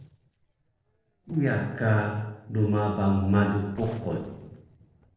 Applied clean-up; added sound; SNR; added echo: neural separator model SepFormer DNS4.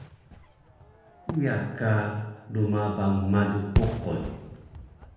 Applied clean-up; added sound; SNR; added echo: none; Fireworks; 7 dB; reverberation time 1.0 s.